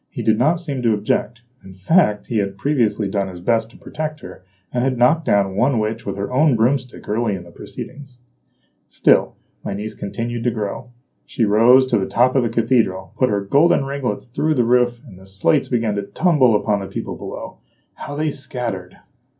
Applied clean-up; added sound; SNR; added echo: none; none; none; reverberation time 0.3 s.